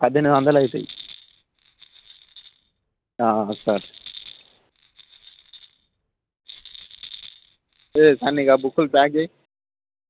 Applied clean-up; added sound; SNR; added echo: none; Rattle; 19 dB; none.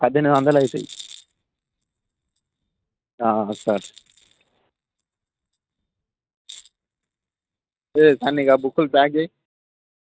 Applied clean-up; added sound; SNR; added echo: neural mask model RNNoise.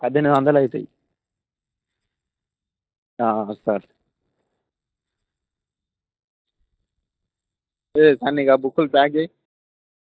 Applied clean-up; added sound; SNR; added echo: neural mask model DeepFilterNet 3.